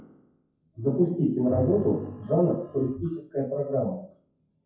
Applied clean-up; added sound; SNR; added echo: classical method WPE with log-MMSE.